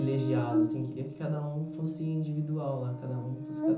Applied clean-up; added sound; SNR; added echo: none; Buzz; 2 dB; reverberation time 0.6 s.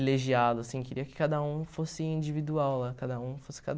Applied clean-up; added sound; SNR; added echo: none; none; none; none.